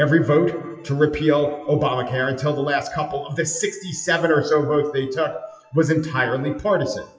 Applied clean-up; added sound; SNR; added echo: classical method WPE with log-MMSE.